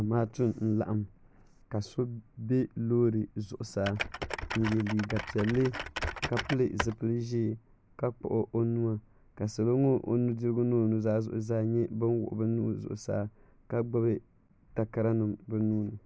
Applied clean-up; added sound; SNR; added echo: none; Typing; 7 dB; none.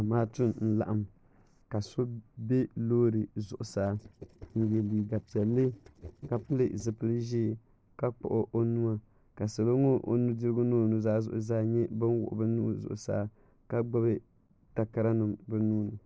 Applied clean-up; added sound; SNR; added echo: neural separator model SepFormer DNS4.